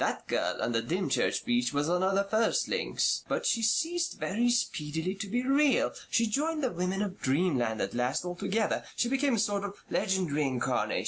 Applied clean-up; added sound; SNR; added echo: none; none; none; none.